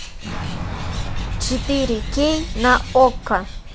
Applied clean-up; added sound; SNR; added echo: none; Boom + Bird; 5 dB; none.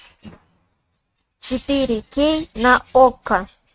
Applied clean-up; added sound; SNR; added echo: neural mask model RNNoise.